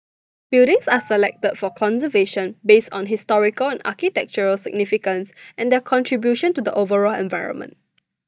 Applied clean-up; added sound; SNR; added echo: neural mask model DeepFilterNet 3.